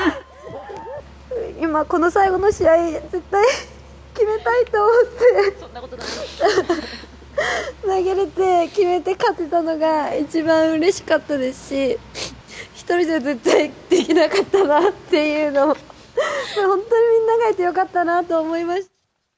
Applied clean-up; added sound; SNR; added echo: none; none; none; none.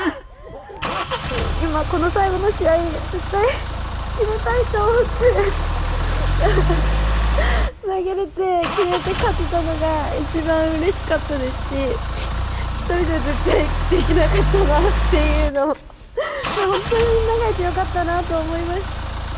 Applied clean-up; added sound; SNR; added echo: none; Idling / Engine starting / Accelerating, revving, vroom / Car; 0 dB; none.